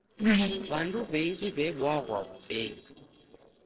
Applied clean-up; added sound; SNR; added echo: neural separator model SepFormer DNS4.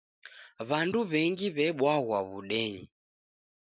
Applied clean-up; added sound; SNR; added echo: none; none; none; none.